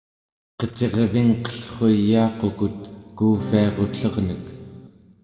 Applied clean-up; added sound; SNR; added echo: none; Acoustic guitar / Strum; 11 dB; reverberation time 1.9 s.